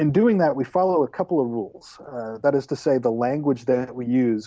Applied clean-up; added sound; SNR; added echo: none; none; none; none.